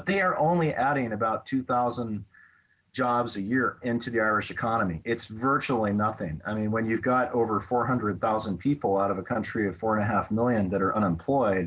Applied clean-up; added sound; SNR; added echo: none; none; none; none.